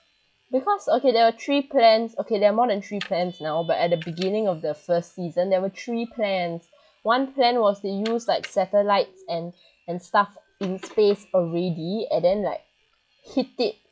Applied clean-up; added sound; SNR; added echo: classical method log-MMSE.